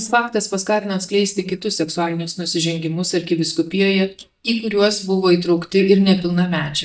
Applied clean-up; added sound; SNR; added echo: neural mask model DeepFilterNet 3.